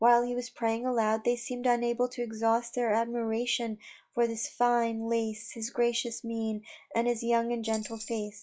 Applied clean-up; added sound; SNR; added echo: classical method log-MMSE.